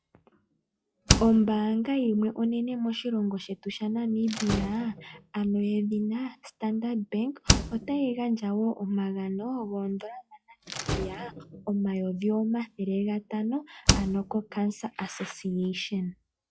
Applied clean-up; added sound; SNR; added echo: classical method log-MMSE.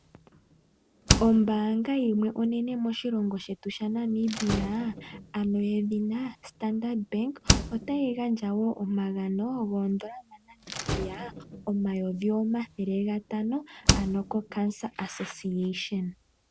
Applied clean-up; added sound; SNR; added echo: none; Slam; 5 dB; none.